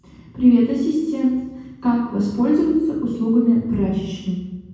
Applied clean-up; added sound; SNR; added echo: none; none; none; reverberation time 1.1 s.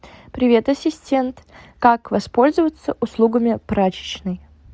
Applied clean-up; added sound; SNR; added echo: none; none; none; none.